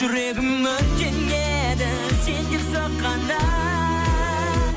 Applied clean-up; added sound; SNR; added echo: none; Tap / Bass drum; 20 dB; none.